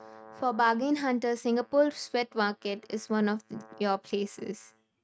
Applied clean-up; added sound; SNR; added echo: neural mask model RNNoise.